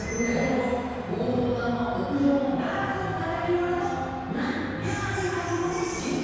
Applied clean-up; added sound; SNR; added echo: none; Car passing by / Traffic noise, roadway noise / Engine; 15 dB; reverberation time 2.0 s.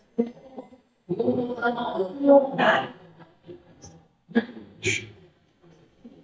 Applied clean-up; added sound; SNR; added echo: neural mask model DeepFilterNet 3.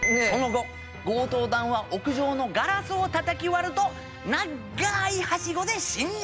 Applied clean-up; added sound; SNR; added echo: none; none; none; none.